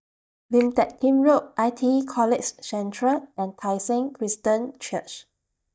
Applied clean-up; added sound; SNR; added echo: neural mask model DeepFilterNet 3.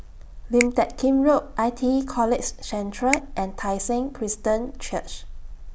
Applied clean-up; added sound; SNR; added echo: none; Finger snapping; 12 dB; none.